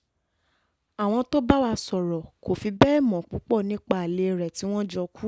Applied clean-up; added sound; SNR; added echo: none; none; none; none.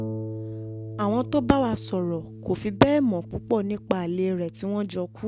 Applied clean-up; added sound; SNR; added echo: none; Harp; 12 dB; none.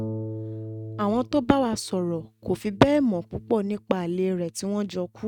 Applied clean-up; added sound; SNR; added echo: neural mask model RNNoise.